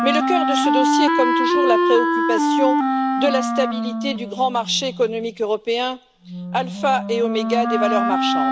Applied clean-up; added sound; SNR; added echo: none; Wind instrument, woodwind instrument; -2 dB; none.